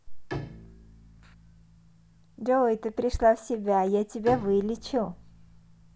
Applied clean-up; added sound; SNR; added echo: none; Bowed string instrument; 16 dB; none.